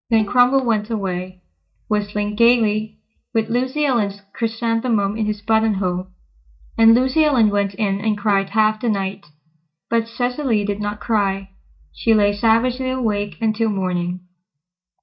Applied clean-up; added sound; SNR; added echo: neural mask model DeepFilterNet 3.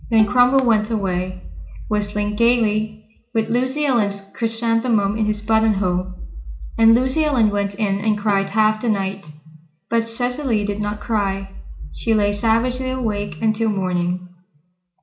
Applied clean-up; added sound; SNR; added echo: none; Bowed string instrument; 19 dB; reverberation time 0.4 s.